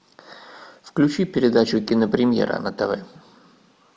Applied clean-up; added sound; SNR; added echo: none; none; none; none.